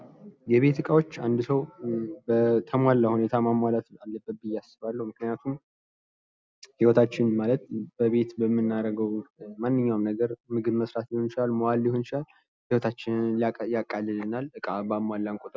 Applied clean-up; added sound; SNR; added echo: none; none; none; none.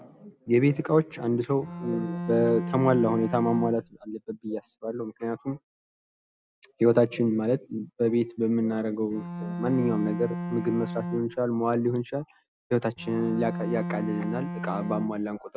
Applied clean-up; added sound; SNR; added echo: none; Bowed string instrument; 6 dB; none.